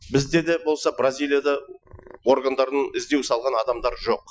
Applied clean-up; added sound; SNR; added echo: classical method Wiener filter.